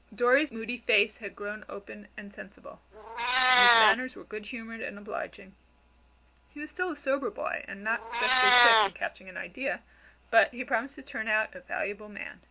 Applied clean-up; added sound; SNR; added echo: none; Meow; -1 dB; none.